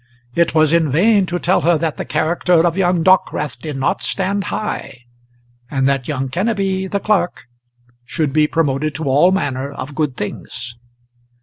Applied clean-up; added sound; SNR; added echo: none; none; none; none.